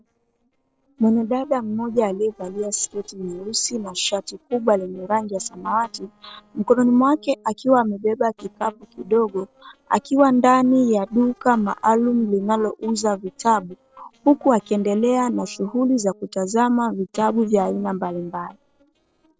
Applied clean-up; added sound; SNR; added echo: neural separator model SepFormer DNS4.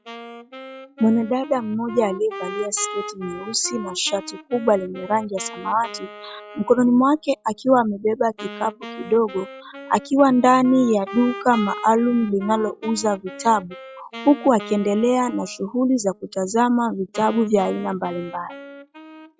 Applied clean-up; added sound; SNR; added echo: classical method log-MMSE.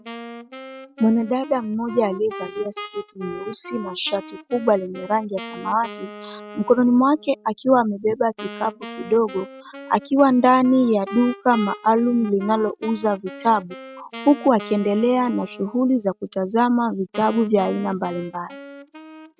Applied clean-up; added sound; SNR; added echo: neural mask model RNNoise.